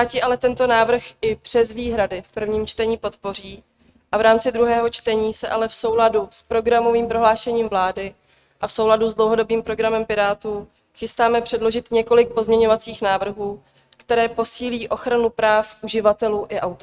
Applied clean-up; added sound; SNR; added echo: neural mask model RNNoise.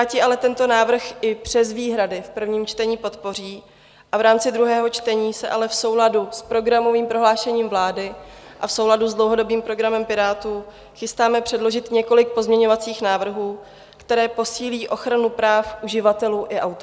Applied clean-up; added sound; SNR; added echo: none; none; none; none.